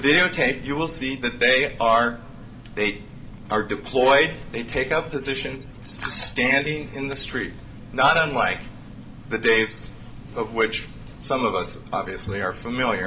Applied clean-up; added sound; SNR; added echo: none; Tick-tock; 19 dB; reverberation time 0.4 s.